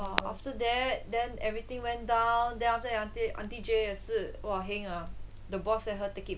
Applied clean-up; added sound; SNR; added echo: none; Crackle; 8 dB; none.